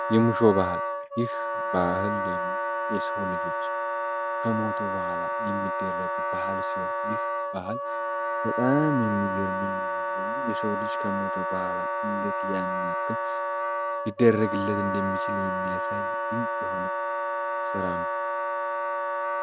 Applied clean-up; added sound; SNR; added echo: none; Wind instrument, woodwind instrument; -2 dB; none.